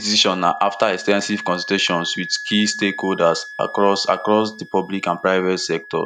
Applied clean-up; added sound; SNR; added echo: none; Wind instrument, woodwind instrument; 15 dB; none.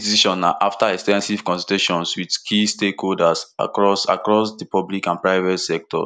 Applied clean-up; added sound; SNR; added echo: none; none; none; none.